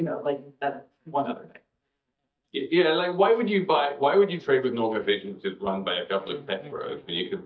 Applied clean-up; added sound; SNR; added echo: neural mask model DeepFilterNet 3.